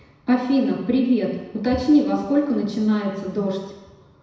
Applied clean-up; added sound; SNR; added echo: none; none; none; reverberation time 0.9 s.